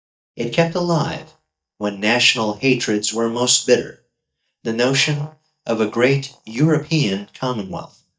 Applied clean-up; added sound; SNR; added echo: neural mask model DeepFilterNet 3.